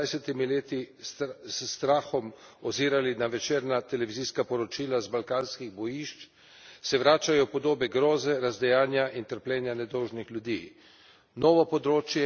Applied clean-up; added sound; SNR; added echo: none; none; none; none.